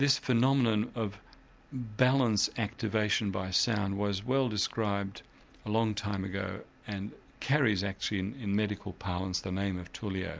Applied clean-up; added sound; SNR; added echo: none; none; none; none.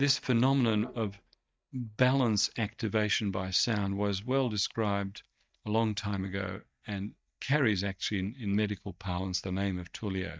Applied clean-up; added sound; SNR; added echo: neural mask model DeepFilterNet 3.